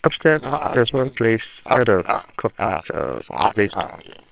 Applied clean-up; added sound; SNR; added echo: neural separator model SepFormer WHAMR!.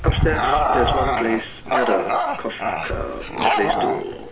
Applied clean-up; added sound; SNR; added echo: none; Bark / Growling; -4 dB; reverberation time 0.1 s.